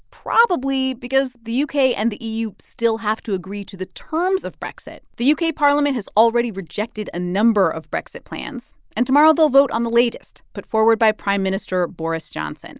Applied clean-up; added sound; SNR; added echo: none; none; none; none.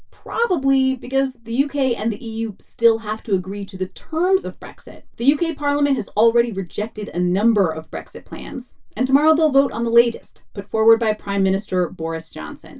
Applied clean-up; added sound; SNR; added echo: none; none; none; reverberation time 0.1 s.